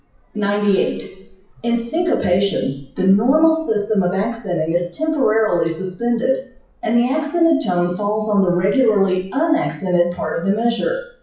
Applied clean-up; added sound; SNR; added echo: classical method WPE with log-MMSE.